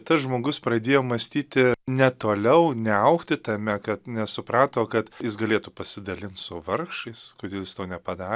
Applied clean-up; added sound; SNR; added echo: none; none; none; none.